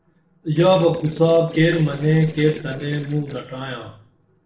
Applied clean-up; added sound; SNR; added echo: neural separator model SepFormer DNS4.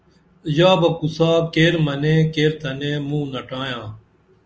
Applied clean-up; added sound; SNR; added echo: none; none; none; none.